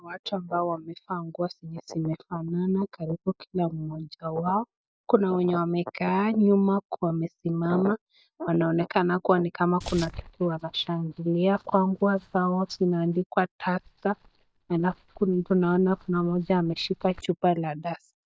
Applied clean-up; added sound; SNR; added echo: neural mask model DeepFilterNet 3.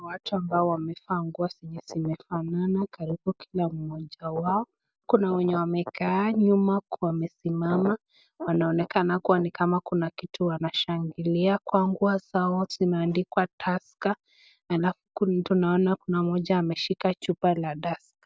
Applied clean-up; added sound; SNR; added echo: none; none; none; none.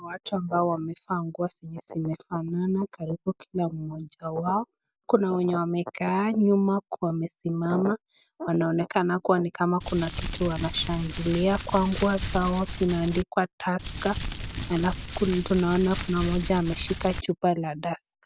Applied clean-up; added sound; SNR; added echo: none; Crumpling, crinkling; 6 dB; none.